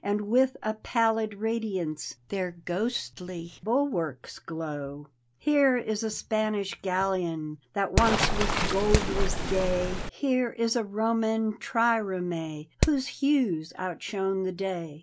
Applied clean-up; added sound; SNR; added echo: none; Hammer + Waves, surf; -2 dB; none.